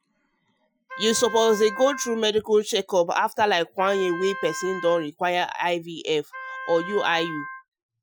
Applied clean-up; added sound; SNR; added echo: classical method Wiener filter.